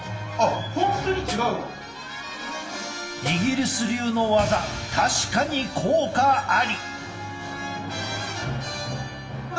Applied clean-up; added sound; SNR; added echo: none; Snare drum; 13 dB; reverberation time 2.6 s.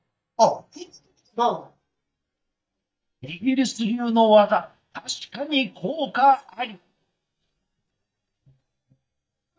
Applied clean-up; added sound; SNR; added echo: neural mask model DeepFilterNet 3.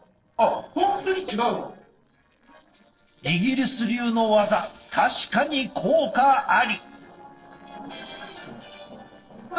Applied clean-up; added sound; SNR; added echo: neural separator model SepFormer DNS4.